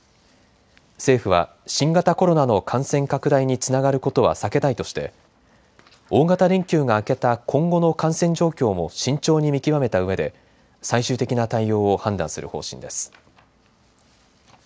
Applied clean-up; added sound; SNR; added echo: none; none; none; none.